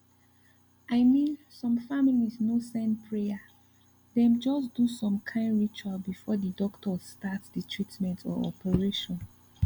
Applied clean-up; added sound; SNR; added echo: none; none; none; none.